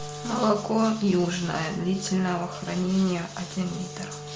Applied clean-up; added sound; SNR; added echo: none; Wind instrument, woodwind instrument; 14 dB; none.